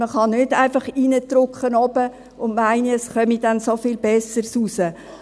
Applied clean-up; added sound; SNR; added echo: none; none; none; none.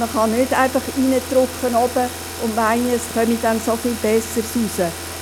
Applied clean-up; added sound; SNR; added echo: none; Car; 10 dB; none.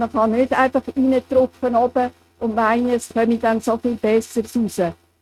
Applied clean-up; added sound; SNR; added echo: neural mask model RNNoise.